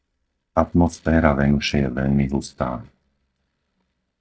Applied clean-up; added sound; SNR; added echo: neural mask model DeepFilterNet 3.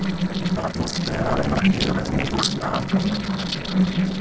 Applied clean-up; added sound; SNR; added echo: neural separator model SepFormer DNS4.